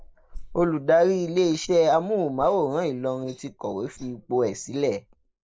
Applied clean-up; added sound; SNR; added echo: neural mask model Resemble Enhance denoiser.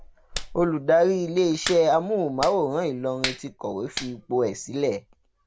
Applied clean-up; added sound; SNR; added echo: none; Hands; 13 dB; none.